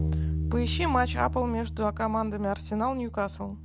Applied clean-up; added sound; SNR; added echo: none; Bass guitar; 3 dB; none.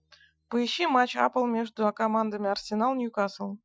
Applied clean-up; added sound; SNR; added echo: classical method Wiener filter.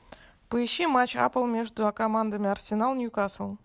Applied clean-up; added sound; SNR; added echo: none; none; none; none.